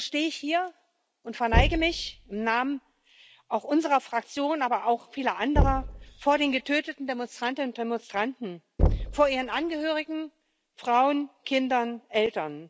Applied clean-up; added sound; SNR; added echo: none; Knock / Wood; 3 dB; none.